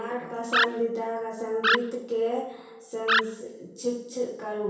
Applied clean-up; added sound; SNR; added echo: none; Animal; -2 dB; reverberation time 0.7 s.